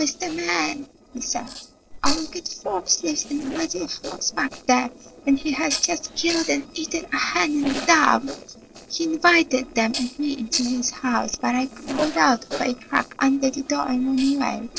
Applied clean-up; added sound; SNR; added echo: neural separator model SepFormer DNS4.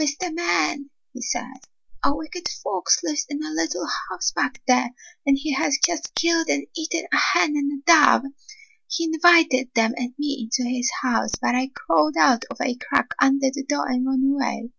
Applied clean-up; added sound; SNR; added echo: none; none; none; none.